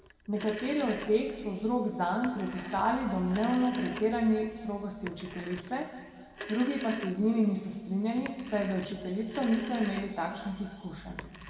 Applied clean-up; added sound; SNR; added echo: none; Telephone; 15 dB; reverberation time 2.1 s.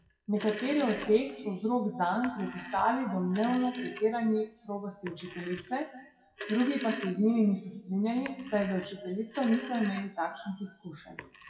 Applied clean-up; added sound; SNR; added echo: classical method WPE with log-MMSE.